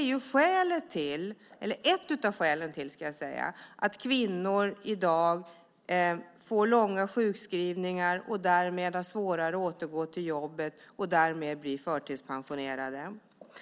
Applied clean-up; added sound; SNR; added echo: none; none; none; none.